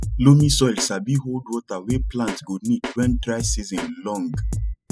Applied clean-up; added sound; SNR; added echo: classical method spectral subtraction.